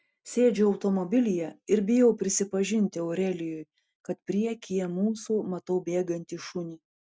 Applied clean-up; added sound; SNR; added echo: none; none; none; none.